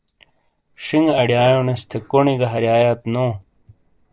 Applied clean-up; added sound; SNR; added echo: neural separator model SepFormer DNS4.